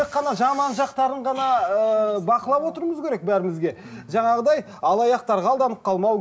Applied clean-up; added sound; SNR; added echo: none; none; none; none.